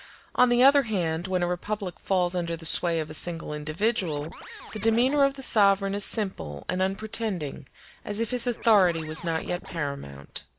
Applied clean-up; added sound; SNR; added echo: none; Scratching (performance technique); 15 dB; none.